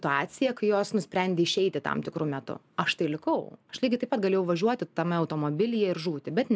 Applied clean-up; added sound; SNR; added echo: none; none; none; none.